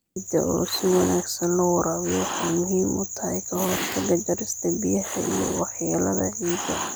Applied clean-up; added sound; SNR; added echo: none; Cat; 12 dB; none.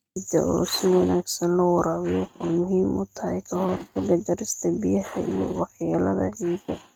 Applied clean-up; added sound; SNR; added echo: neural mask model RNNoise.